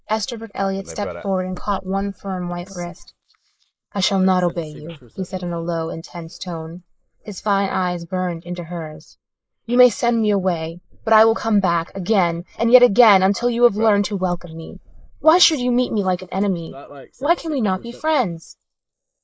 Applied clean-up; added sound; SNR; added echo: neural mask model Resemble Enhance denoiser.